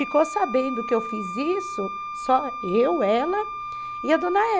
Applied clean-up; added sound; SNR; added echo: none; Wind instrument, woodwind instrument; 8 dB; none.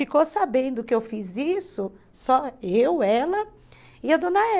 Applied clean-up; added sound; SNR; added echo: none; none; none; none.